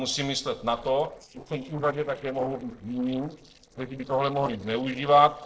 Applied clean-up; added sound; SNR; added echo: neural separator model SepFormer DNS4.